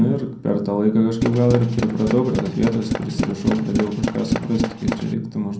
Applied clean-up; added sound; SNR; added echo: none; Tools; 5 dB; reverberation time 0.5 s.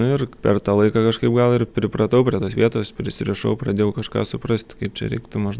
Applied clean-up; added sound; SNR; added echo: none; none; none; none.